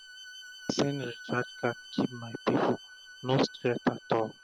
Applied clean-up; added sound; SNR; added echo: none; Bowed string instrument; 17 dB; none.